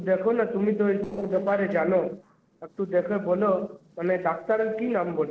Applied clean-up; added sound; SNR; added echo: neural separator model SepFormer DNS4.